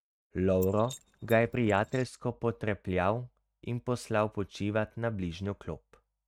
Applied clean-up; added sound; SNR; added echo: neural mask model RNNoise.